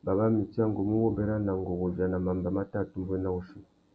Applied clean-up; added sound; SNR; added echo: none; none; none; none.